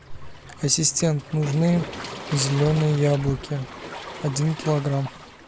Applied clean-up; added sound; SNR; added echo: none; Waves, surf; 13 dB; none.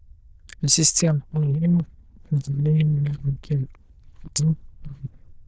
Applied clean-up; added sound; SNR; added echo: neural diffusion model UNIVERSE++.